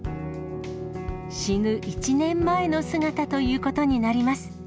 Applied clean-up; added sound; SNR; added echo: none; none; none; none.